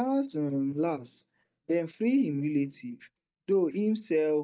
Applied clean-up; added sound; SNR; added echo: neural mask model DeepFilterNet 3.